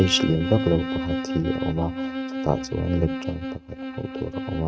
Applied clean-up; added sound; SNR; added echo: neural mask model RNNoise.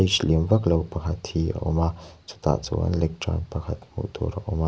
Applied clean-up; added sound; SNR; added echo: none; none; none; none.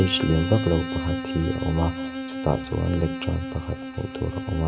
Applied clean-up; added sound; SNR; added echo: none; Bowed string instrument; 6 dB; none.